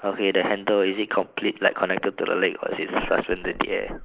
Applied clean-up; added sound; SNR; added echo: neural mask model Resemble Enhance denoiser.